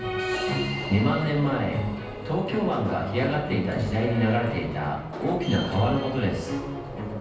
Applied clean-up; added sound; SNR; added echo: none; Subway, metro, underground; 14 dB; reverberation time 0.9 s.